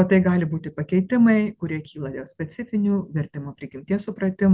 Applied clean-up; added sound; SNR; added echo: none; none; none; none.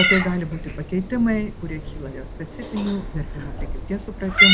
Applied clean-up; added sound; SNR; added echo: none; Meow; -2 dB; none.